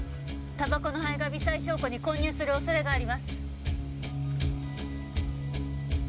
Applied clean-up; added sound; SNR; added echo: none; none; none; none.